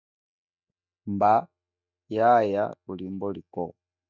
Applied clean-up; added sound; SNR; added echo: neural mask model DeepFilterNet 3.